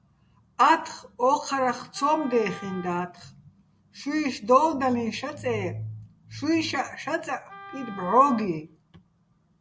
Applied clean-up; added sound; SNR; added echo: none; Wind instrument, woodwind instrument; 18 dB; none.